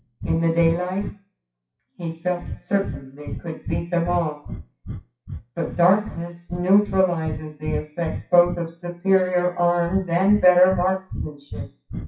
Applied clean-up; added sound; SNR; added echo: classical method WPE with log-MMSE.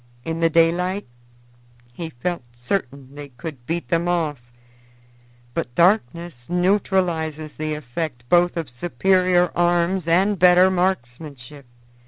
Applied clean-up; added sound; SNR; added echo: none; none; none; none.